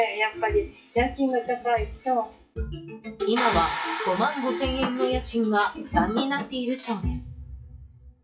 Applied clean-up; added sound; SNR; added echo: classical method WPE with log-MMSE.